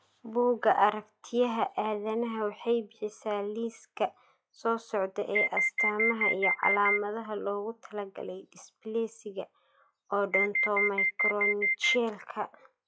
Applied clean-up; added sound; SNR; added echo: classical method log-MMSE.